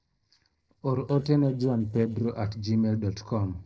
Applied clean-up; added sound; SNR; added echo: neural separator model SepFormer DNS4.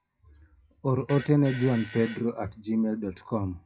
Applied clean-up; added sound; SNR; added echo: classical method WPE with log-MMSE.